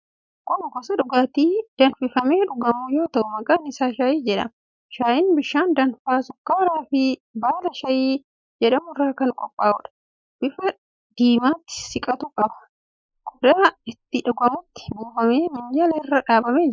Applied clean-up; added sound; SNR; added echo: neural mask model Resemble Enhance denoiser.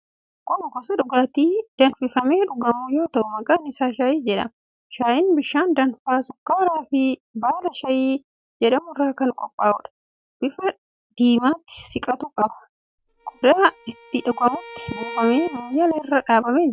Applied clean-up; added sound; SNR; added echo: none; Bowed string instrument; 17 dB; none.